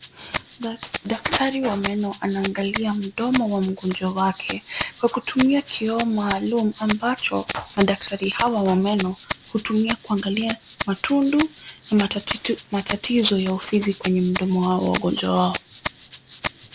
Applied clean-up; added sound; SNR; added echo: none; Rattle (instrument); 12 dB; none.